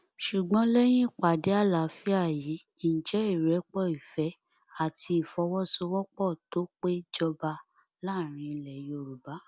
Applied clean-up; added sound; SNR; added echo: none; none; none; none.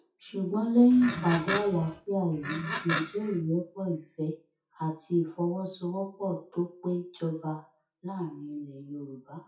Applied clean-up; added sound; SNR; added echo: classical method WPE with log-MMSE.